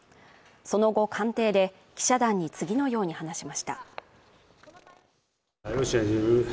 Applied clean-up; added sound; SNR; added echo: none; none; none; none.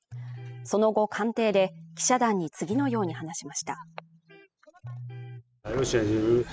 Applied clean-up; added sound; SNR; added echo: classical method spectral subtraction.